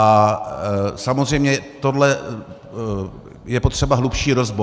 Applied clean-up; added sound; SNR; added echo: none; none; none; none.